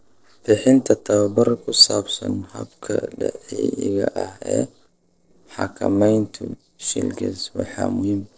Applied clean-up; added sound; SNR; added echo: neural separator model SepFormer DNS4.